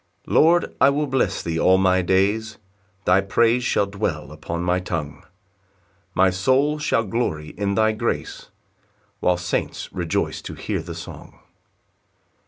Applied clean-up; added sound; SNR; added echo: none; none; none; none.